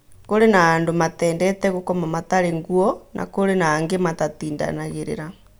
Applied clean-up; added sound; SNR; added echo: none; none; none; none.